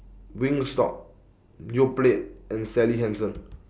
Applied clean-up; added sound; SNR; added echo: none; none; none; none.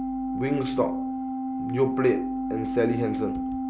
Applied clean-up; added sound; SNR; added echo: none; Organ; 1 dB; none.